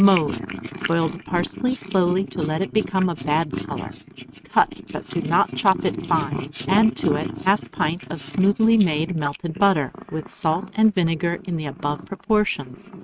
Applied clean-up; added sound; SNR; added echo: neural mask model RNNoise.